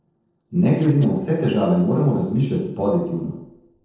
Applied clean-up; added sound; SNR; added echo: neural separator model SepFormer DNS4.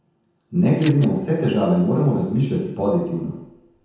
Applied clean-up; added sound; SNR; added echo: none; Scissors; 15 dB; reverberation time 0.9 s.